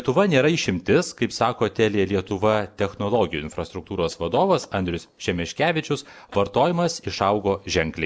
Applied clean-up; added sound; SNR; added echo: neural separator model SepFormer DNS4.